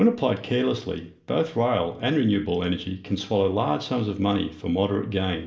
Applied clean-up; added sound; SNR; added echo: none; none; none; reverberation time 0.5 s.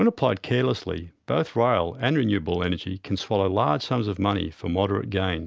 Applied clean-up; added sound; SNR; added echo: none; none; none; none.